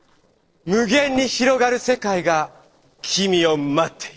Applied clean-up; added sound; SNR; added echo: neural separator model SepFormer DNS4.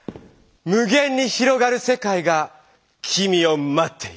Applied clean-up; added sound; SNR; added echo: none; none; none; none.